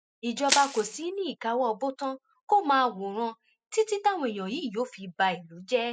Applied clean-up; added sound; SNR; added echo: classical method spectral subtraction.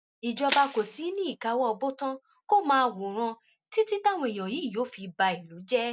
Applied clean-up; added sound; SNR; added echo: none; Crushing; 4 dB; none.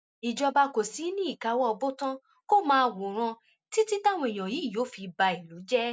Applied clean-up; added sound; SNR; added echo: none; none; none; none.